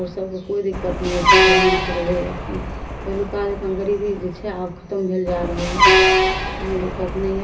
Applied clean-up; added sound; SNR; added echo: none; Truck; -4 dB; reverberation time 0.4 s.